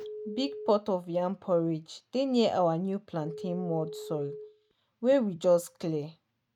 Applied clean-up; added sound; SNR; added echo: neural mask model RNNoise.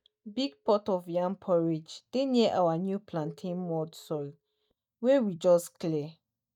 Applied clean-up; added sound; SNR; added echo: neural mask model DeepFilterNet 3.